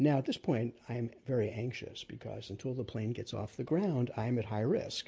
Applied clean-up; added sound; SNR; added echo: none; none; none; none.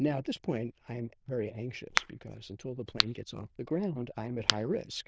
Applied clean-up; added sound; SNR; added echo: neural diffusion model UNIVERSE++.